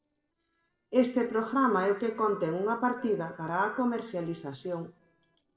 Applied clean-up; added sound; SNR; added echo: neural separator model SepFormer DNS4.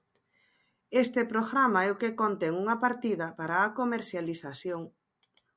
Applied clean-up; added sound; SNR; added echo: none; none; none; none.